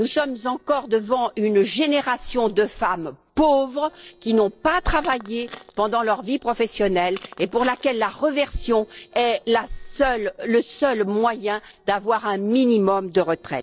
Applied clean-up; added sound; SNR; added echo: neural separator model SepFormer DNS4.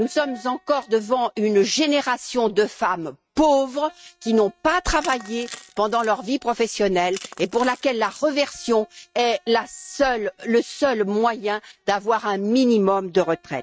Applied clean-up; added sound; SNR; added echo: neural mask model RNNoise.